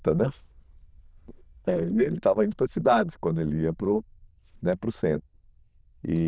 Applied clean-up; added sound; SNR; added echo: neural diffusion model UNIVERSE++.